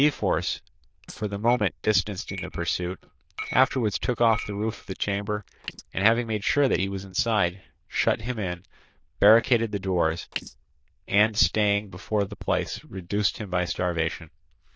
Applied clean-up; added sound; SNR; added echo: neural diffusion model UNIVERSE++.